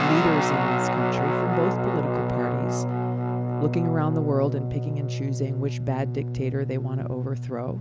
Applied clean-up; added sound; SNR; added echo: none; Guitar; -2 dB; none.